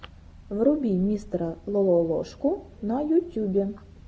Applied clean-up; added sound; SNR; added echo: none; none; none; none.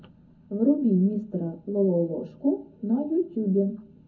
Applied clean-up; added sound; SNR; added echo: none; none; none; reverberation time 0.4 s.